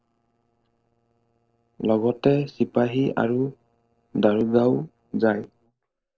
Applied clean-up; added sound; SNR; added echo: neural separator model SepFormer DNS4.